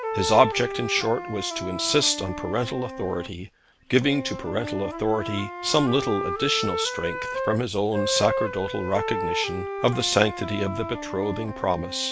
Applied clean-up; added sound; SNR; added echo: none; Wind instrument, woodwind instrument; 6 dB; none.